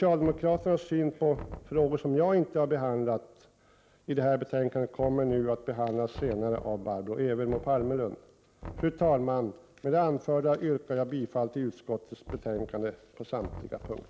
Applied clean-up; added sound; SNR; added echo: none; Knock; 18 dB; none.